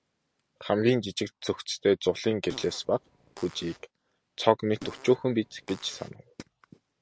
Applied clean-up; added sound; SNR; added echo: none; Fart; 18 dB; none.